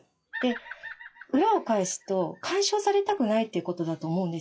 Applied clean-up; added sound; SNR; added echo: classical method log-MMSE.